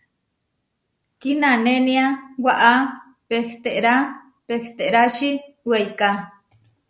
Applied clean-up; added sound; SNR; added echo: none; none; none; none.